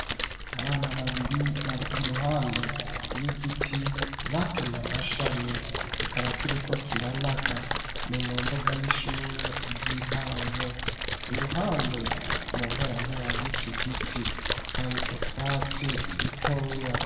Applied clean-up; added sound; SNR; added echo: none; Splash, splatter; -2 dB; reverberation time 1.9 s.